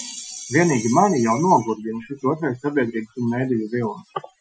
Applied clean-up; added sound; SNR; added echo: classical method Wiener filter.